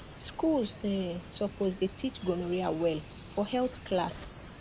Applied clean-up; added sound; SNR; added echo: none; Chirp, tweet; 5 dB; none.